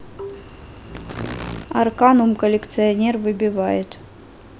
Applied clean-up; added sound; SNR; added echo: none; Insect + Marimba, xylophone; 14 dB; none.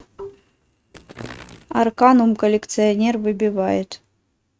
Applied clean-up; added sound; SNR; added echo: neural mask model RNNoise.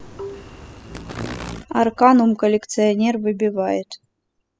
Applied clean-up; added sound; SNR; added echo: classical method spectral subtraction.